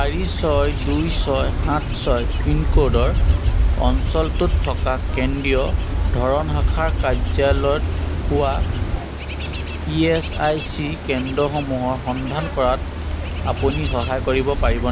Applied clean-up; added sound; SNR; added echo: none; Wind / Bird / Insect; -2 dB; none.